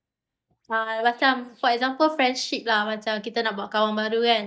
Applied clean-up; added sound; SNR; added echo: neural mask model DeepFilterNet 3.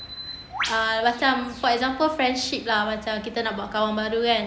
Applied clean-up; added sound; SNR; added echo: none; Bird; 14 dB; none.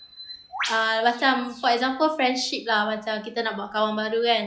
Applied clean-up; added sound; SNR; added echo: classical method log-MMSE.